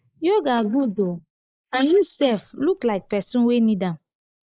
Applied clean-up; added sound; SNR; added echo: neural mask model Resemble Enhance denoiser.